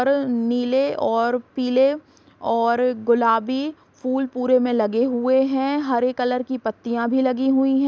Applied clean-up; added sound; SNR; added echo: none; none; none; none.